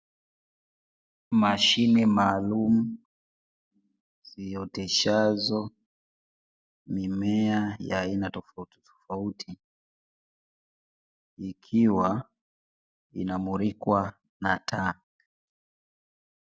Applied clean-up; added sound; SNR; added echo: none; none; none; none.